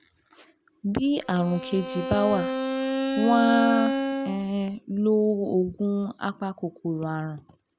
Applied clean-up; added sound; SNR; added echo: none; Bowed string instrument; 2 dB; none.